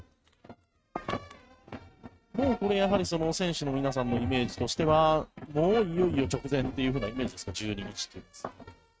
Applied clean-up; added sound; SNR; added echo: neural mask model RNNoise.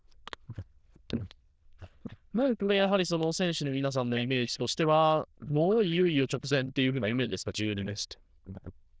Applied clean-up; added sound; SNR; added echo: neural diffusion model UNIVERSE++.